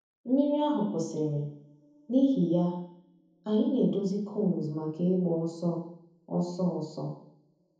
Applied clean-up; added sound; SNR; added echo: none; none; none; reverberation time 0.7 s.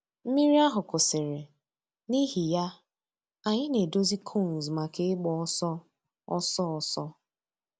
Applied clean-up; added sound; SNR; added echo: none; none; none; none.